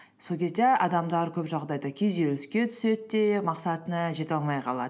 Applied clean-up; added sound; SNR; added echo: none; none; none; none.